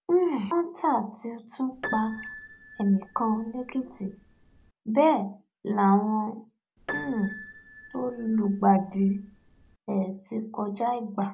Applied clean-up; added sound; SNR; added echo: none; Piano; 15 dB; none.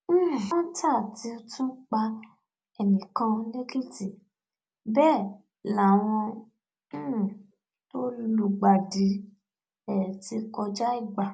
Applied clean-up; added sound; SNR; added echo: none; none; none; none.